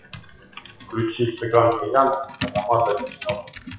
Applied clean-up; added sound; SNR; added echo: classical method WPE with log-MMSE.